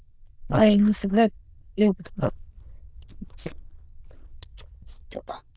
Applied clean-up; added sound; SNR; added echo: neural diffusion model UNIVERSE++.